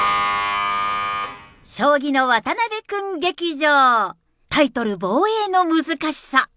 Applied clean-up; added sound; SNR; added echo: none; none; none; none.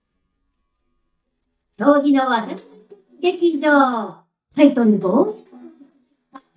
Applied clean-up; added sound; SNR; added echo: neural mask model DeepFilterNet 3.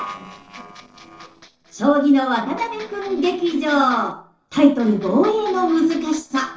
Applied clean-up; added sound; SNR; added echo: neural separator model SepFormer DNS4.